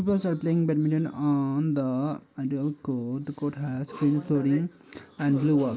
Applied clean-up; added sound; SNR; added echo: none; none; none; none.